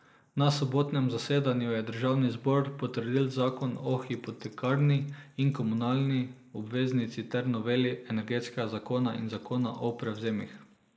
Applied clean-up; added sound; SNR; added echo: neural mask model Resemble Enhance denoiser.